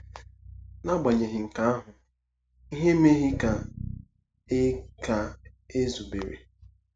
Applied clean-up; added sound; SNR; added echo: neural mask model RNNoise.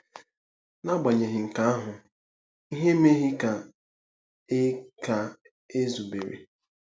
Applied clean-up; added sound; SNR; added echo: none; none; none; none.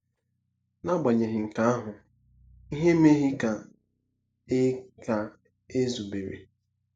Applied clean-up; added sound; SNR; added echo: neural mask model DeepFilterNet 3.